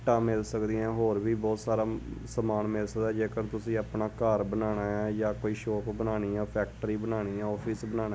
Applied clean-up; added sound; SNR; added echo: none; none; none; none.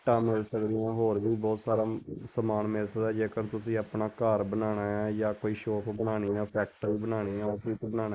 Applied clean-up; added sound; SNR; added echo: neural mask model Resemble Enhance denoiser.